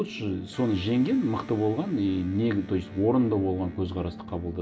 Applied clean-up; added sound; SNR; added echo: none; Electric guitar; 18 dB; reverberation time 1.9 s.